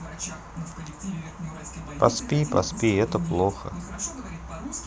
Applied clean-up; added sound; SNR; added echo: none; none; none; none.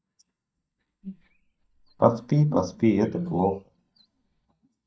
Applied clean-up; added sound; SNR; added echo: neural mask model DeepFilterNet 3.